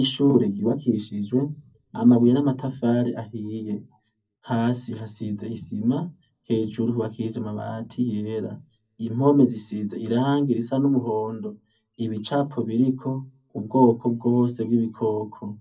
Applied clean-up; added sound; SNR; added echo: none; none; none; reverberation time 0.3 s.